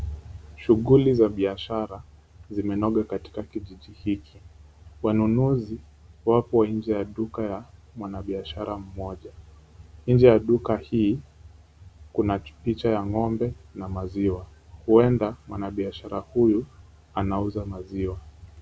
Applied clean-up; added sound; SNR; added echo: none; none; none; none.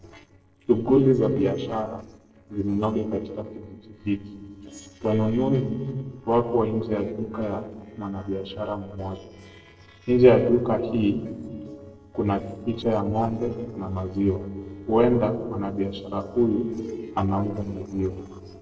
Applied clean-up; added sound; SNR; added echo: neural separator model SepFormer DNS4.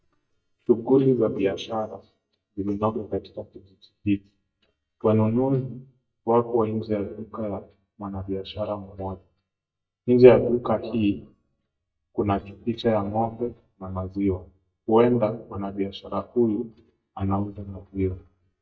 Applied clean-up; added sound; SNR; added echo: neural mask model DeepFilterNet 3.